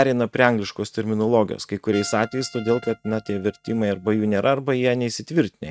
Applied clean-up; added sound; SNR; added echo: neural mask model RNNoise.